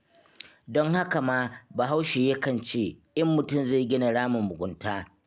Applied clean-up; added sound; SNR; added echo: none; none; none; none.